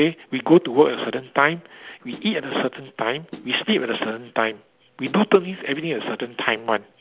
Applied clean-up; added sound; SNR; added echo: none; Snare drum; 20 dB; none.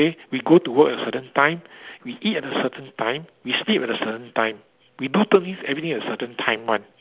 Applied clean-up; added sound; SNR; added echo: none; none; none; none.